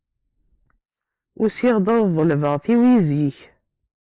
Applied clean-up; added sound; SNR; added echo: neural mask model Resemble Enhance denoiser.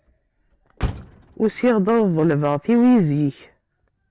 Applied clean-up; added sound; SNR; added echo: none; Motor vehicle (road); 16 dB; none.